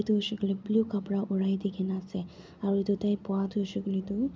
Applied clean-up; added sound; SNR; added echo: none; none; none; none.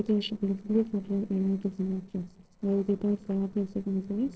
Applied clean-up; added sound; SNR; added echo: neural separator model SepFormer DNS4.